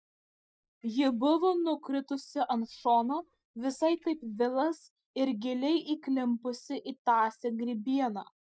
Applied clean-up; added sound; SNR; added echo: neural mask model DeepFilterNet 3.